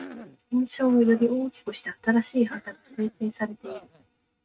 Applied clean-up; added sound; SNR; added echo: neural mask model RNNoise.